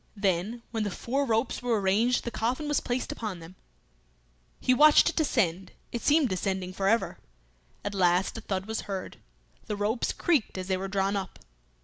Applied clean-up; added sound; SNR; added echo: none; none; none; none.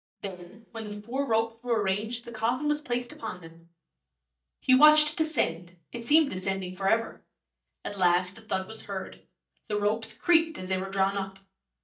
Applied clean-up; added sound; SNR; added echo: neural mask model DeepFilterNet 3.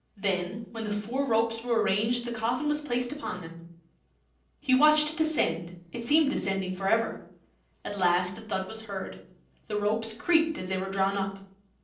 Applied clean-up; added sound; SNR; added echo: neural separator model SepFormer DNS4.